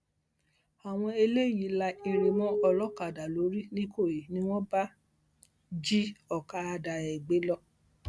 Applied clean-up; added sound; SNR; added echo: none; Glass; 2 dB; none.